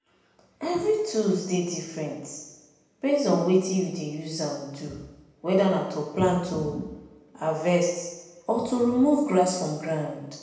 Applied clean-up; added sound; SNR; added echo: none; none; none; reverberation time 0.9 s.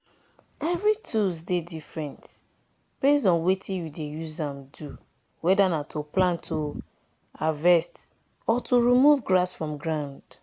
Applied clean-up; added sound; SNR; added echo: none; none; none; none.